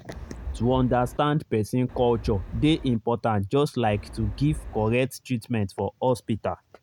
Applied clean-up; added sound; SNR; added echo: none; Wind; 11 dB; none.